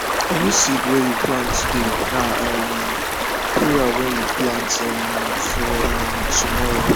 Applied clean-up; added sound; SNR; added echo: none; Stream; -2 dB; none.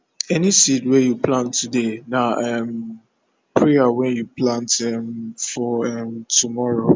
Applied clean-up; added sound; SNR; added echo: none; none; none; none.